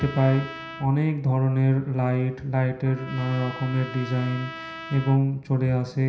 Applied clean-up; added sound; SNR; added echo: none; Trumpet; 16 dB; reverberation time 0.5 s.